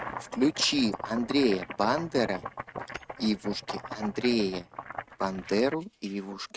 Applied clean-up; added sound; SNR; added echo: neural mask model RNNoise.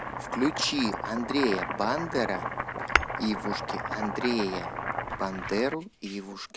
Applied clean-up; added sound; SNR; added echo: none; Domestic sounds, home sounds + Tap / Hammer; 2 dB; none.